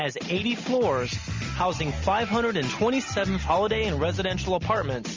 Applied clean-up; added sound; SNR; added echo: none; none; none; none.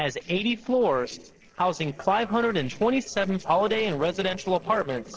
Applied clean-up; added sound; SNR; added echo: neural separator model SepFormer DNS4.